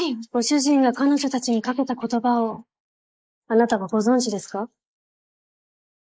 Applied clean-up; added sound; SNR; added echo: neural mask model Resemble Enhance denoiser.